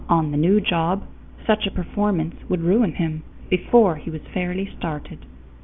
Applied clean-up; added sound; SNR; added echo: none; none; none; none.